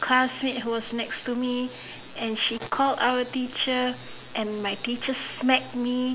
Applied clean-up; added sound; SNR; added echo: none; none; none; none.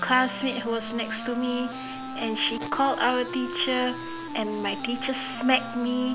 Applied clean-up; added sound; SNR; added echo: none; Wind instrument, woodwind instrument; 9 dB; none.